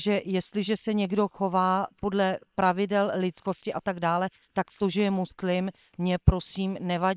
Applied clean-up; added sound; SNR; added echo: neural separator model SepFormer WHAM!.